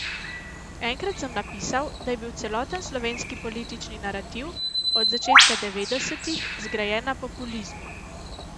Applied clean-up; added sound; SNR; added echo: none; Bird; -4 dB; none.